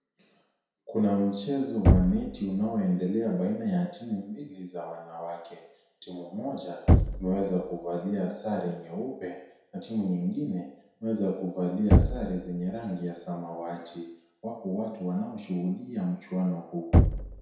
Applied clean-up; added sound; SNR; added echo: none; Knock; 0 dB; reverberation time 0.7 s.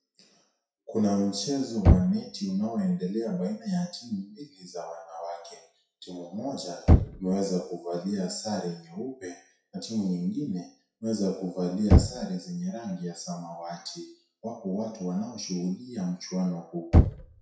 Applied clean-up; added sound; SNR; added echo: classical method WPE with log-MMSE.